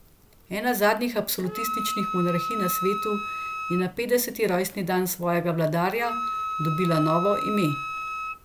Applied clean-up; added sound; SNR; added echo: none; Wind instrument, woodwind instrument; 6 dB; none.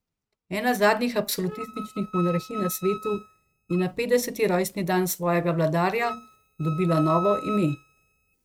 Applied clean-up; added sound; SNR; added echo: neural mask model RNNoise.